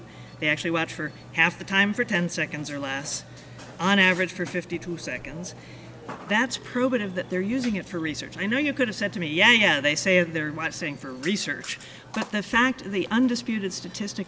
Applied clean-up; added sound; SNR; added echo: none; Burping, eructation; 17 dB; none.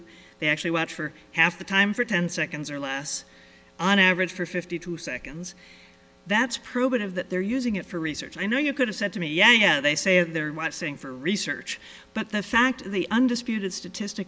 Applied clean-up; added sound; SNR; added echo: none; none; none; none.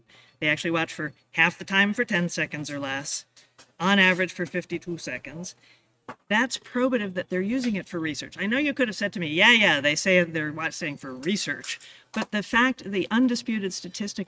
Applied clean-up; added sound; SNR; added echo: neural mask model RNNoise.